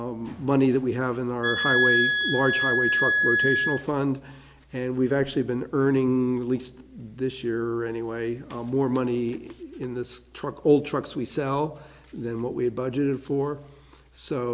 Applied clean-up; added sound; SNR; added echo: none; Wind instrument, woodwind instrument; -2 dB; none.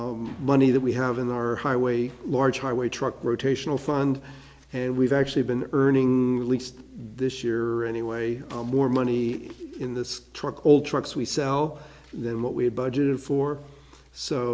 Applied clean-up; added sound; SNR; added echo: none; none; none; none.